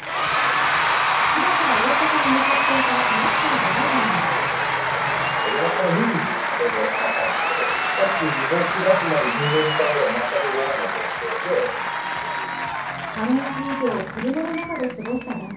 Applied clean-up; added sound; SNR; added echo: none; Applause / Crowd / Cheering; -3 dB; reverberation time 0.6 s.